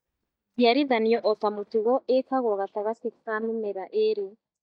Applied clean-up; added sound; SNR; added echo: neural mask model DeepFilterNet 3.